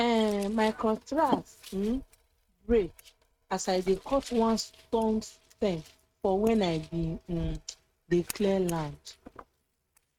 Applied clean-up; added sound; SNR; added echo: neural mask model RNNoise.